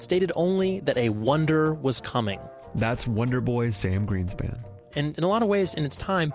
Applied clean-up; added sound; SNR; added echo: none; none; none; none.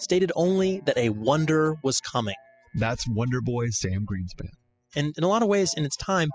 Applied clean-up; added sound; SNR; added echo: classical method spectral subtraction.